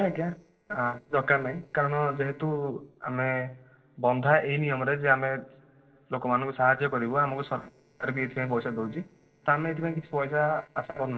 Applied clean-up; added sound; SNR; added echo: neural separator model SepFormer DNS4.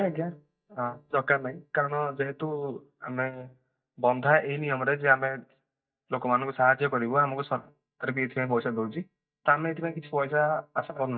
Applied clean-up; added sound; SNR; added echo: neural mask model DeepFilterNet 3.